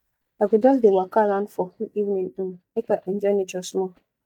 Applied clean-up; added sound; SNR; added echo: neural mask model DeepFilterNet 3.